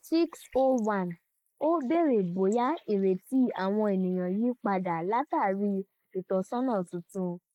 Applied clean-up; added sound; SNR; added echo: neural mask model Resemble Enhance denoiser.